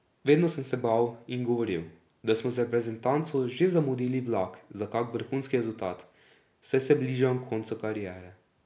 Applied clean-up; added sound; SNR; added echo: none; none; none; none.